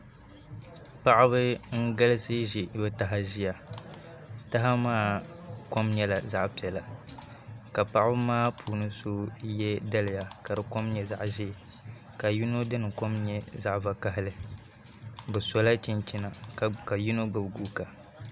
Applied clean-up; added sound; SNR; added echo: none; none; none; none.